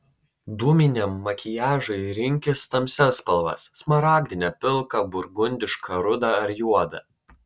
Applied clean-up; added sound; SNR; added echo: none; none; none; none.